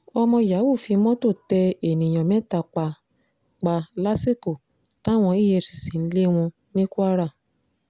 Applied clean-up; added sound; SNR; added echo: none; none; none; none.